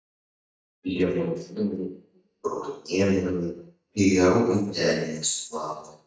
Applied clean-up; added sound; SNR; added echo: neural mask model DeepFilterNet 3.